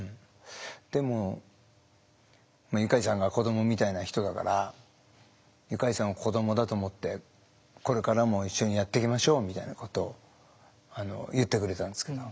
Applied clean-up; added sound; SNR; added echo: none; none; none; none.